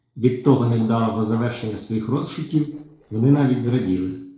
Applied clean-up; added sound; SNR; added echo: neural separator model SepFormer DNS4.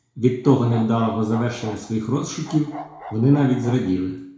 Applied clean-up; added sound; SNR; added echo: none; Bark; 17 dB; reverberation time 0.6 s.